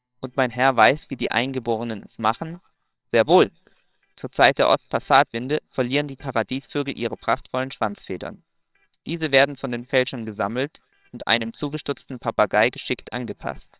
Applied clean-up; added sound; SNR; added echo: neural separator model SepFormer WHAMR!.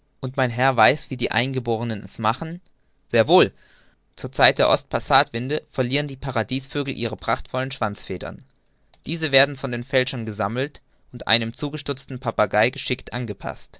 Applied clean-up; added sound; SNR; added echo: none; none; none; none.